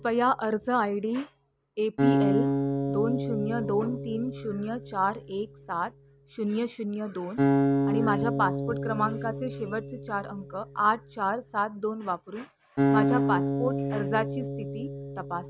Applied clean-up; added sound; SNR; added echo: none; Acoustic guitar; 0 dB; none.